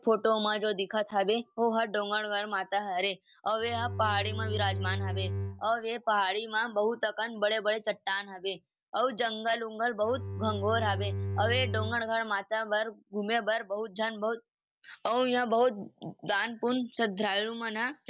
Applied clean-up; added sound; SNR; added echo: none; Bowed string instrument; 4 dB; none.